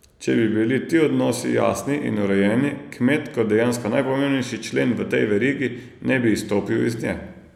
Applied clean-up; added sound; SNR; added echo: none; none; none; none.